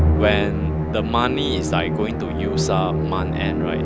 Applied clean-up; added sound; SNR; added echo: none; Musical instrument; -3 dB; none.